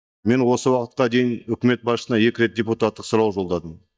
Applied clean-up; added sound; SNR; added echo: neural mask model DeepFilterNet 3.